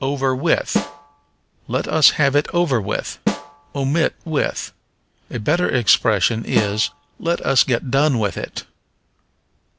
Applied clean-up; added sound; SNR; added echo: none; Snare drum; 7 dB; none.